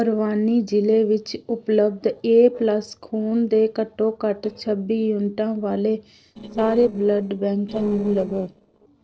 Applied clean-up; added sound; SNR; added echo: neural separator model SepFormer DNS4.